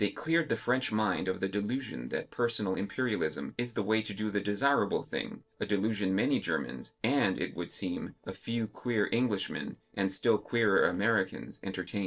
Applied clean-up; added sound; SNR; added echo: neural separator model SepFormer DNS4.